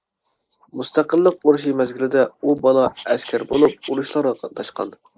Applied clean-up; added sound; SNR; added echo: neural mask model Resemble Enhance denoiser.